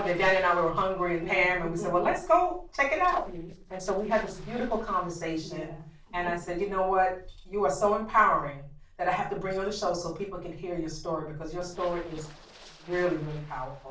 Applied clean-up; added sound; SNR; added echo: neural separator model SepFormer DNS4.